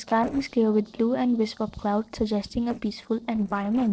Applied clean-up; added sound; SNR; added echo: neural separator model SepFormer DNS4.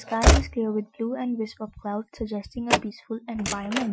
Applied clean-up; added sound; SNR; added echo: classical method Wiener filter.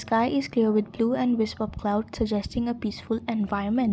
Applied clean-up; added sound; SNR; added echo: none; none; none; none.